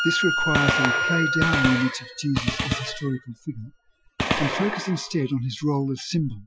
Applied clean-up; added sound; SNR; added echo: classical method Wiener filter.